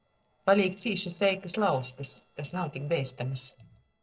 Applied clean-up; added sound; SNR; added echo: neural separator model SepFormer DNS4.